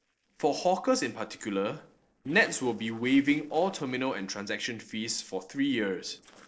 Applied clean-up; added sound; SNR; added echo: neural separator model SepFormer DNS4.